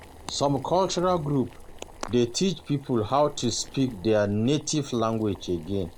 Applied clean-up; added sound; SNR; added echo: none; Boiling; 18 dB; none.